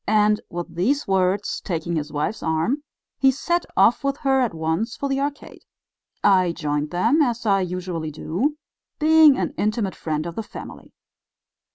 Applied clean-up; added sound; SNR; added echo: none; none; none; none.